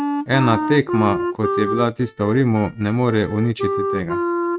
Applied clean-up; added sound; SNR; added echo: neural mask model RNNoise.